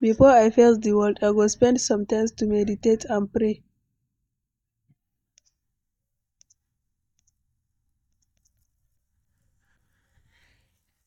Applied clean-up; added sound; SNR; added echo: neural mask model DeepFilterNet 3.